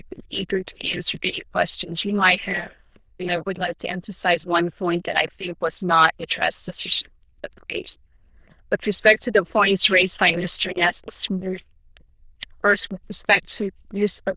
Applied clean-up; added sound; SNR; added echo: neural diffusion model UNIVERSE++.